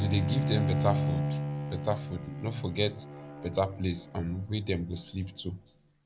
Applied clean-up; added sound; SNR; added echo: none; Bowed string instrument; 2 dB; none.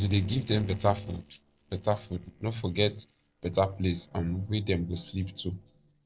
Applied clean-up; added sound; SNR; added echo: neural separator model SepFormer DNS4.